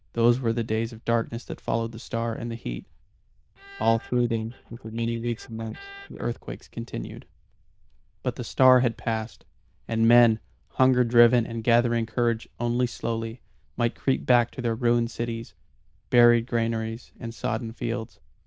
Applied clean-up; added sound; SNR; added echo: neural diffusion model UNIVERSE++.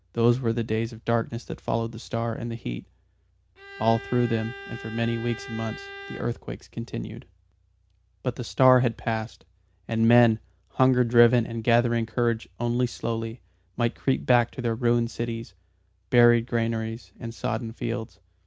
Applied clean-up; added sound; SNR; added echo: none; Bowed string instrument; 15 dB; none.